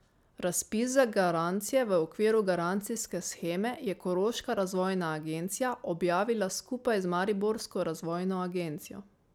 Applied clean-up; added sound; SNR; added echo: none; none; none; none.